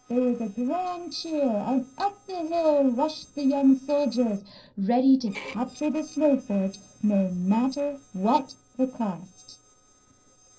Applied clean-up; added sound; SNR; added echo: neural separator model SepFormer DNS4.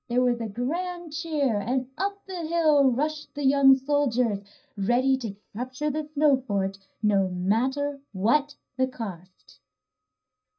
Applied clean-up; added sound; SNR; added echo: neural mask model DeepFilterNet 3.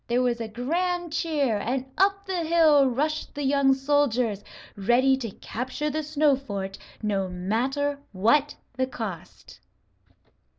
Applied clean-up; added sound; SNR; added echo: none; none; none; none.